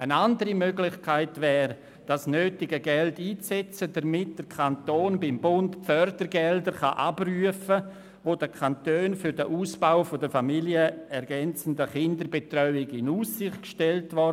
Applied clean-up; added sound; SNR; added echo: none; none; none; none.